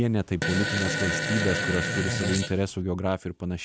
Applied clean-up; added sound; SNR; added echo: none; Fart; 1 dB; none.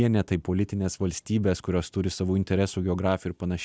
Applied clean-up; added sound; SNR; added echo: none; none; none; none.